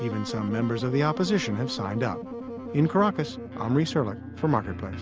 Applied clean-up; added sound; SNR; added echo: none; Wind instrument, woodwind instrument; 10 dB; none.